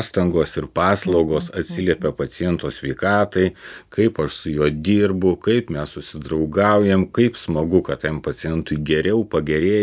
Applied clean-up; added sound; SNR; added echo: none; none; none; none.